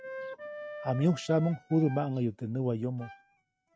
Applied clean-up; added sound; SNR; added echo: neural mask model RNNoise.